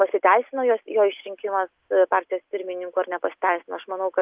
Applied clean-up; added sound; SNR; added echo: none; none; none; none.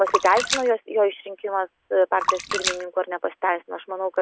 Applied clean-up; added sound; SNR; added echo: none; Splash, splatter; 7 dB; none.